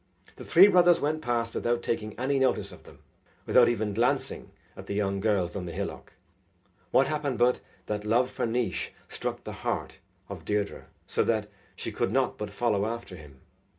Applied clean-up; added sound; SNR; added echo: none; none; none; reverberation time 0.3 s.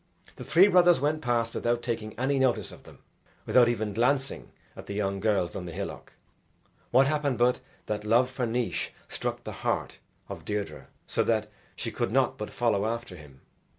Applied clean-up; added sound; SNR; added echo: none; none; none; none.